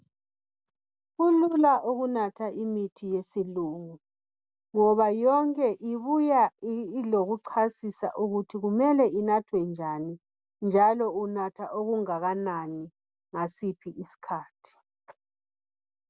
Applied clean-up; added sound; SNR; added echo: none; none; none; none.